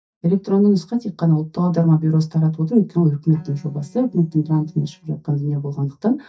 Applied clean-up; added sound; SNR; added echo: neural mask model DeepFilterNet 3.